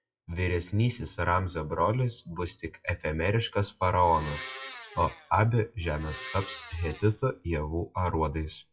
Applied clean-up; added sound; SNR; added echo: classical method WPE with log-MMSE.